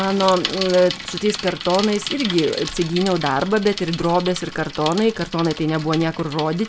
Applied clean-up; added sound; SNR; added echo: none; Bicycle; 11 dB; none.